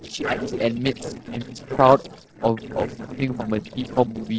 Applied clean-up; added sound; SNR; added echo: neural separator model SepFormer DNS4.